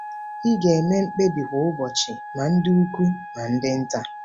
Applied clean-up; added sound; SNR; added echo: none; Wind instrument, woodwind instrument; 13 dB; none.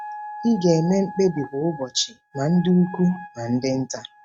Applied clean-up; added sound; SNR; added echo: neural mask model RNNoise.